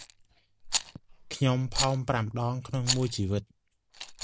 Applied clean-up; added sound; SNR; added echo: none; Rattle; 5 dB; none.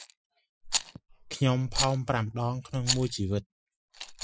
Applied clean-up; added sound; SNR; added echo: classical method Wiener filter.